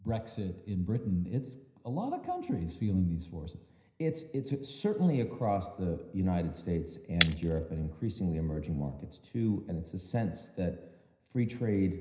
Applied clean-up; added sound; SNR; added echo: none; Shatter; 5 dB; reverberation time 0.9 s.